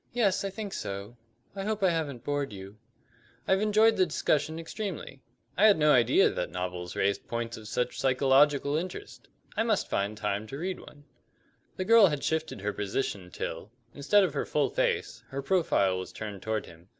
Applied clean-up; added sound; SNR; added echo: none; none; none; none.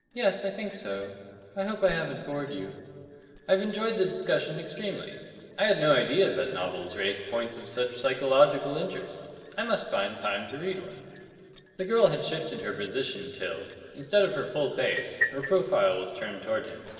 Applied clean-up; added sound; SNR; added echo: neural separator model SepFormer DNS4.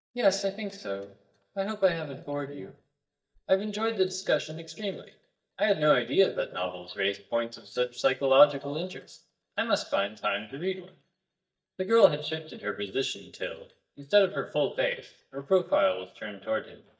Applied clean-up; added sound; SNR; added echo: neural mask model DeepFilterNet 3.